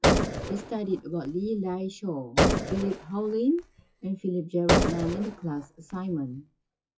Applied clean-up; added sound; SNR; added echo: classical method WPE with log-MMSE.